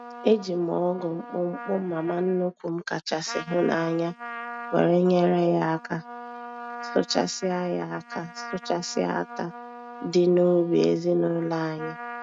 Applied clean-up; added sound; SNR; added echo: neural mask model RNNoise.